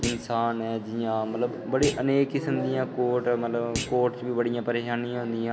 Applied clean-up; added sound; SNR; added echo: none; Thump, thud; 13 dB; none.